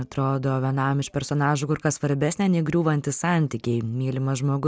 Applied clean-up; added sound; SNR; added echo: none; none; none; none.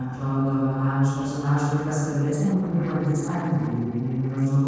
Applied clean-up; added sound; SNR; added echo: neural separator model SepFormer DNS4.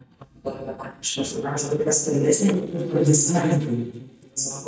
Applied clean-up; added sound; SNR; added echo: neural mask model DeepFilterNet 3.